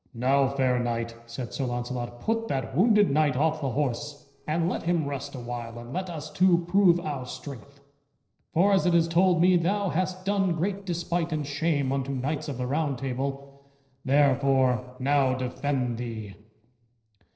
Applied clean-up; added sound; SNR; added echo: neural separator model SepFormer DNS4.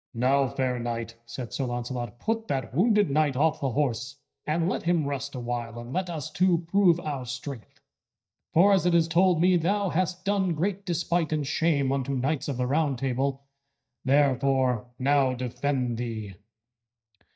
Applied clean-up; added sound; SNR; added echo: neural mask model DeepFilterNet 3.